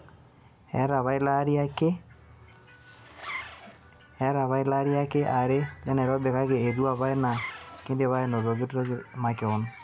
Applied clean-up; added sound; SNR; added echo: none; Zipper (clothing); 16 dB; none.